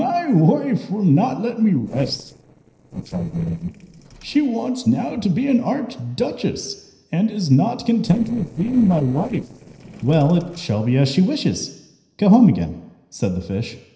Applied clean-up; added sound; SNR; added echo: neural separator model SepFormer DNS4.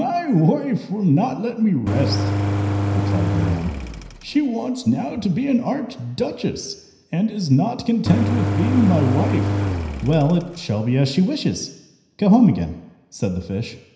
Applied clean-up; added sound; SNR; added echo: none; Engine; 2 dB; reverberation time 0.9 s.